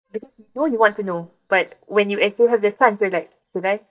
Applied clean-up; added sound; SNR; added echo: neural mask model DeepFilterNet 3.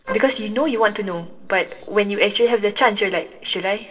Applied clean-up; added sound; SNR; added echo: neural separator model SepFormer DNS4.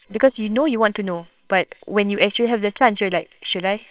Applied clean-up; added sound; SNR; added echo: neural separator model SepFormer WHAMR!.